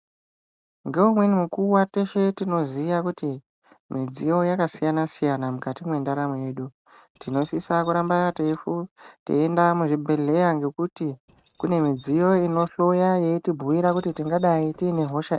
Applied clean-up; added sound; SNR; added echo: neural mask model RNNoise.